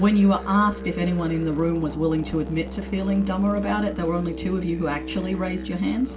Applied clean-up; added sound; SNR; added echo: none; Musical instrument; 11 dB; reverberation time 0.2 s.